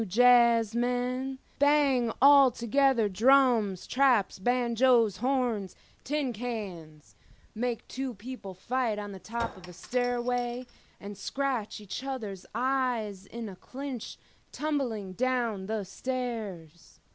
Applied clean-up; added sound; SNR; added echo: none; Chink, clink; 16 dB; none.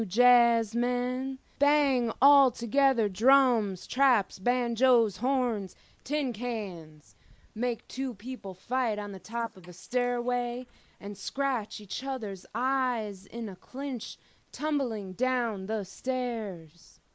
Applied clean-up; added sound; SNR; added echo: neural mask model Resemble Enhance denoiser.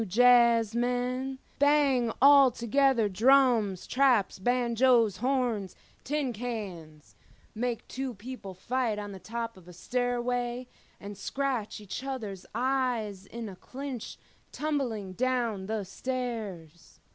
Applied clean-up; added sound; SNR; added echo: none; none; none; none.